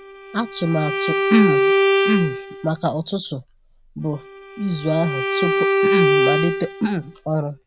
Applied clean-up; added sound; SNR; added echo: none; Bowed string instrument; -2 dB; none.